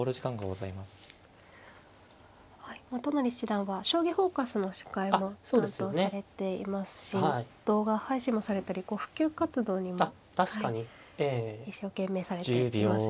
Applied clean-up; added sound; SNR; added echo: none; none; none; none.